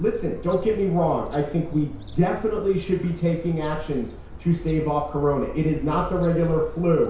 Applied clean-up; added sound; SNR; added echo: none; Gull, seagull / Fowl; 12 dB; reverberation time 0.6 s.